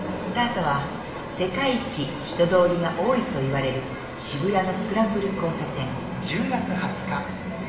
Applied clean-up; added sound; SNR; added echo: none; Animal; 13 dB; reverberation time 1.0 s.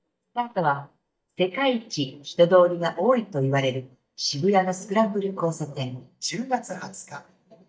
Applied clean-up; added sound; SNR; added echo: neural mask model DeepFilterNet 3.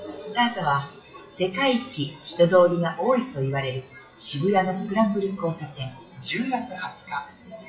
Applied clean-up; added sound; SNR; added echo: classical method WPE with log-MMSE.